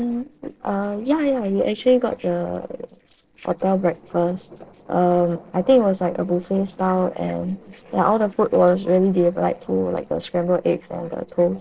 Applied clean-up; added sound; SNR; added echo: neural separator model SepFormer DNS4.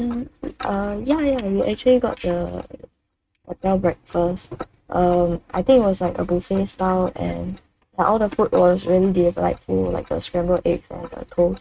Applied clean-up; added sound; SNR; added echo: neural mask model RNNoise.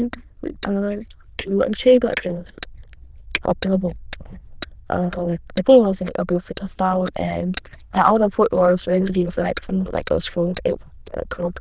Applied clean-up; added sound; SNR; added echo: neural diffusion model UNIVERSE++.